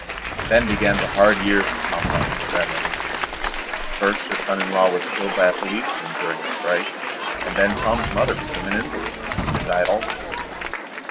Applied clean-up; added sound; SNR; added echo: none; Applause / Cheering + Drawer open or close; 2 dB; none.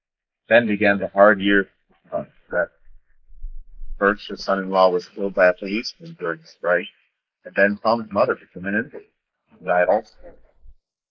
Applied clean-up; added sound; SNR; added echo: neural mask model Resemble Enhance denoiser.